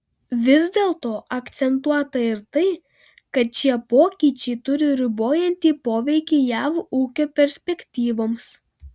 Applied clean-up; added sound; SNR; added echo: none; none; none; none.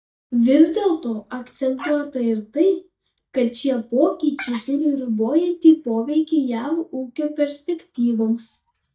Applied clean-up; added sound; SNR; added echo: neural mask model DeepFilterNet 3.